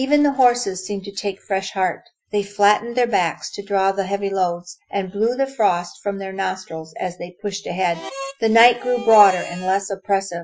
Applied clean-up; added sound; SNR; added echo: classical method Wiener filter.